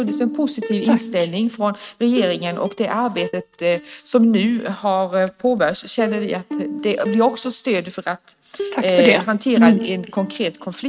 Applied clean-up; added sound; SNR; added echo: neural mask model RNNoise.